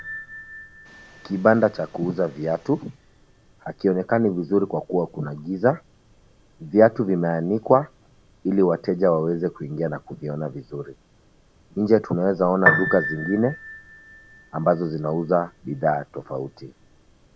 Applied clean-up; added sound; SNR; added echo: none; Piano; 11 dB; none.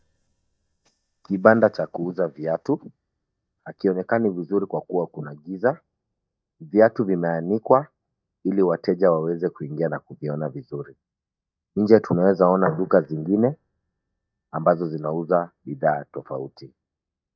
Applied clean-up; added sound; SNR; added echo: neural mask model DeepFilterNet 3.